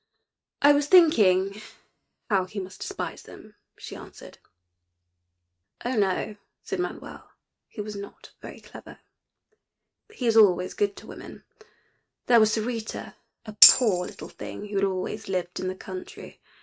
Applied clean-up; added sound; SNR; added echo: neural mask model RNNoise.